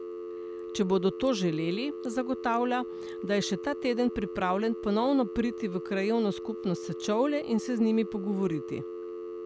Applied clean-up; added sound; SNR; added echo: none; Telephone; 9 dB; none.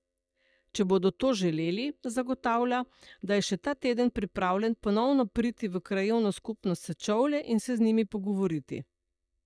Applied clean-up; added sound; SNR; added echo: neural mask model DeepFilterNet 3.